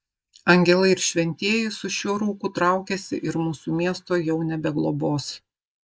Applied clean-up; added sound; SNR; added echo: neural mask model Resemble Enhance denoiser.